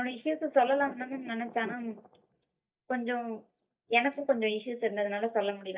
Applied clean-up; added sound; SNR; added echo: neural mask model DeepFilterNet 3.